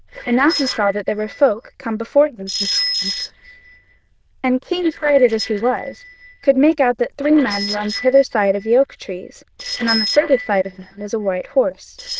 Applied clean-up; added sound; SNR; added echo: neural diffusion model UNIVERSE++.